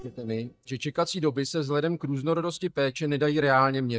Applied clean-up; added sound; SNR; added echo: neural mask model DeepFilterNet 3.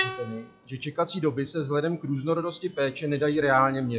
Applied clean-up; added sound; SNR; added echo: classical method log-MMSE.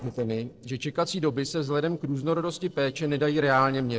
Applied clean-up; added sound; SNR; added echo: neural separator model SepFormer DNS4.